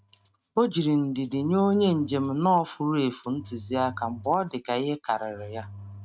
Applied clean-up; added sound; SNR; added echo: neural mask model RNNoise.